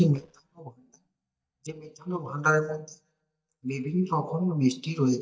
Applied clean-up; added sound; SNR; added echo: neural mask model DeepFilterNet 3.